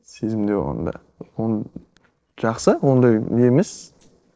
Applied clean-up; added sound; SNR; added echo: neural separator model SepFormer DNS4.